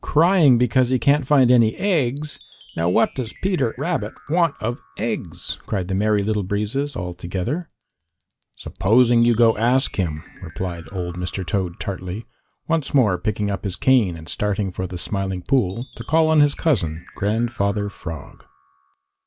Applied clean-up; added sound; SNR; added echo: none; Chime; 2 dB; none.